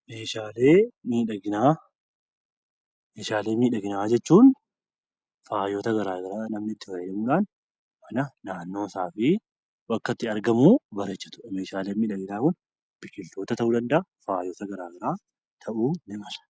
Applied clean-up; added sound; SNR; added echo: none; none; none; none.